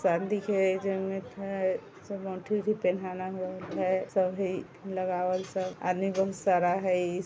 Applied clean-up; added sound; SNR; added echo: none; none; none; none.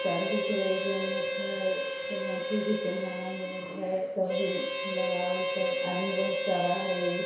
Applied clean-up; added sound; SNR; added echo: none; Harmonica; 0 dB; reverberation time 0.7 s.